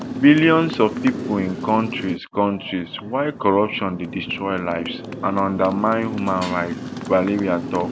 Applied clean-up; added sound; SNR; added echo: none; Motorcycle; 10 dB; none.